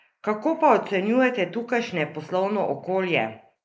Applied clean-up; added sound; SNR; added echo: neural mask model Resemble Enhance denoiser.